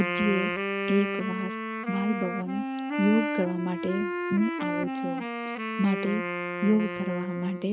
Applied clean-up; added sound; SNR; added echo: neural mask model RNNoise.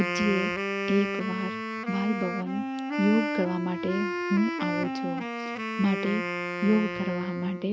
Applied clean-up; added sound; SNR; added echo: none; Wind instrument, woodwind instrument; 2 dB; none.